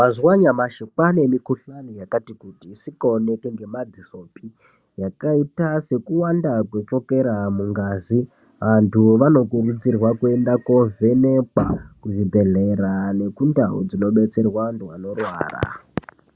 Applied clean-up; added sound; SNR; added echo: none; none; none; none.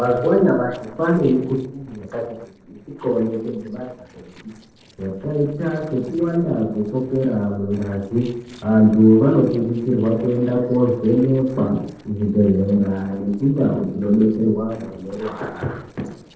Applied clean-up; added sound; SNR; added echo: neural separator model SepFormer DNS4.